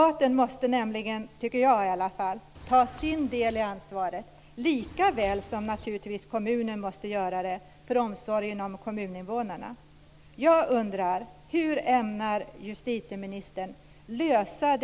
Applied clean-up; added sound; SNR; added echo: none; Bird; 16 dB; none.